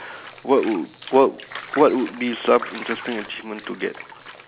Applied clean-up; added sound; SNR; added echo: none; Bathtub (filling or washing); 15 dB; none.